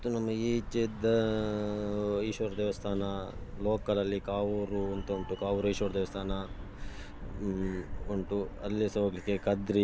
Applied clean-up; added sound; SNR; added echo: none; Traffic noise, roadway noise / Bus; 11 dB; none.